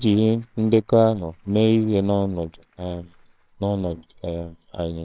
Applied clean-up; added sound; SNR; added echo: neural separator model SepFormer WHAMR!.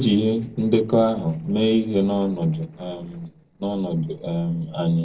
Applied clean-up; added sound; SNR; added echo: neural separator model SepFormer DNS4.